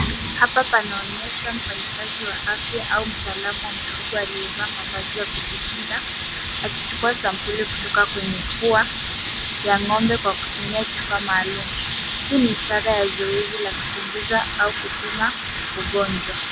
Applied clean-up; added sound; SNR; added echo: none; Sink (filling or washing) / Water tap, faucet; -1 dB; none.